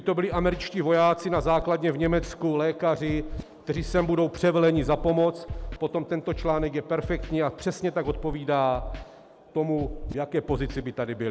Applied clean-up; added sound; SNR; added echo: none; Scratching (performance technique); 12 dB; none.